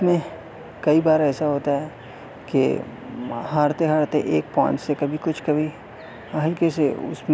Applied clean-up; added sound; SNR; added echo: none; none; none; none.